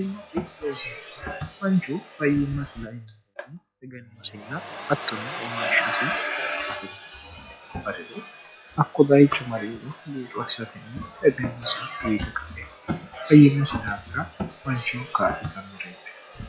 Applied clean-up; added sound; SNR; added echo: classical method log-MMSE.